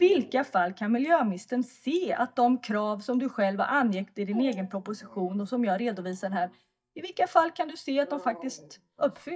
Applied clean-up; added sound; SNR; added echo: neural mask model DeepFilterNet 3.